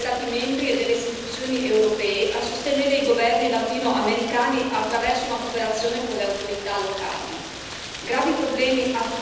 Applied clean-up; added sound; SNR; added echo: none; Rain; 11 dB; reverberation time 1.1 s.